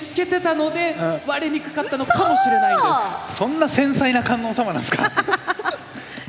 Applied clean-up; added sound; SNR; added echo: none; none; none; none.